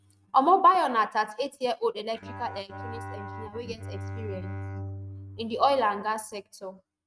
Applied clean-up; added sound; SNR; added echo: neural mask model RNNoise.